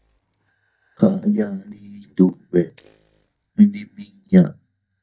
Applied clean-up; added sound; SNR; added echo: neural mask model DeepFilterNet 3.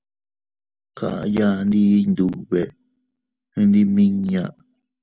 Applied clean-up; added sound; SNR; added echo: none; none; none; none.